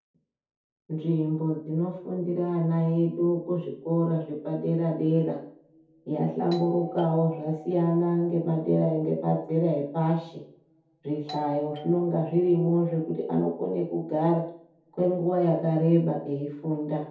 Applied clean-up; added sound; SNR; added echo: none; Doorbell; 19 dB; reverberation time 0.6 s.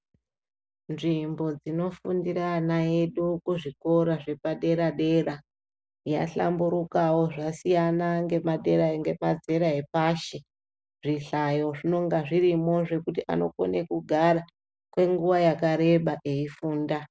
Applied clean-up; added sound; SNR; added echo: none; none; none; none.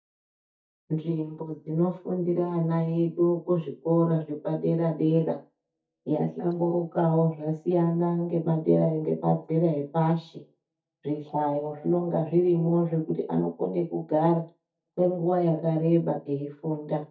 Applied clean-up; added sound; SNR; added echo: neural mask model DeepFilterNet 3.